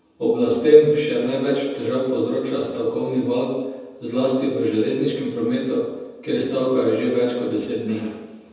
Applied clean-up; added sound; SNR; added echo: none; none; none; reverberation time 1.1 s.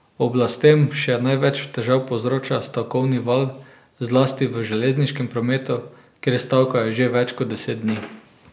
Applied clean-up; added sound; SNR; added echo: none; none; none; none.